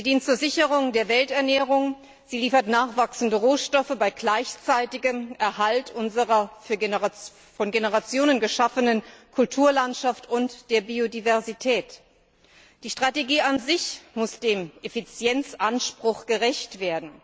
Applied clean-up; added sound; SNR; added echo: none; none; none; none.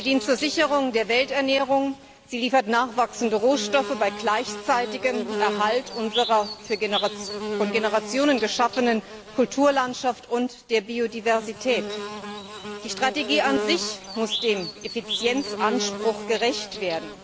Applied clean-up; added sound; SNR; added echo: none; Buzz / Bird; 9 dB; none.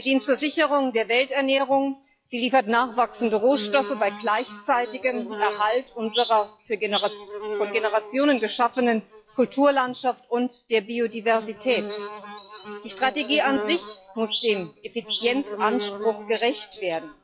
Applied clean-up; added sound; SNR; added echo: classical method log-MMSE.